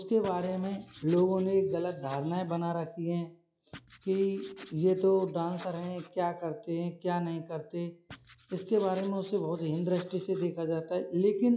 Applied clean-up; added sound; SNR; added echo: classical method log-MMSE.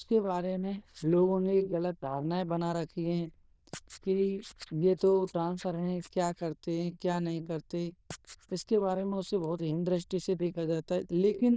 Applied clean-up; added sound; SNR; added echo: neural diffusion model UNIVERSE++.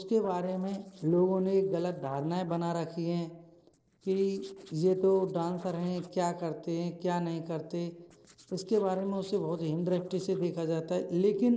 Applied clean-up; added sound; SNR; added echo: neural separator model SepFormer DNS4.